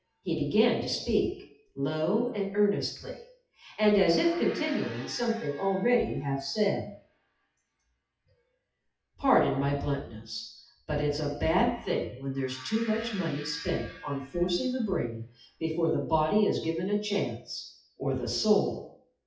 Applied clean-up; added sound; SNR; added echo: classical method WPE with log-MMSE.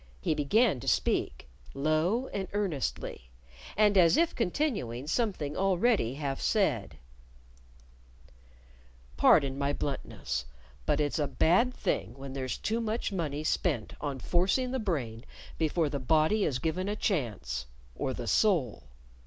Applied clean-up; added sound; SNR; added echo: none; none; none; none.